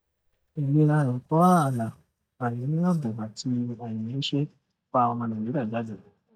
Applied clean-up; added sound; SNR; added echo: neural mask model DeepFilterNet 3.